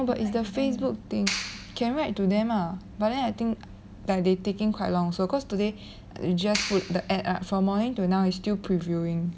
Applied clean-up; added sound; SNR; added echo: none; Clapping; 10 dB; none.